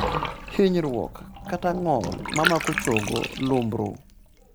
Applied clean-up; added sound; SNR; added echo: none; Bathtub (filling or washing) / Water; 5 dB; none.